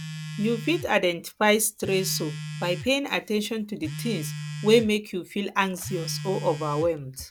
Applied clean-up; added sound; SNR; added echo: none; Telephone; 11 dB; none.